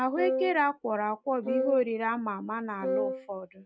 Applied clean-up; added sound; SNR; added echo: none; Wind instrument, woodwind instrument; 2 dB; none.